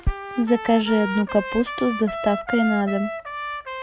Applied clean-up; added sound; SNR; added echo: none; Trumpet; 8 dB; none.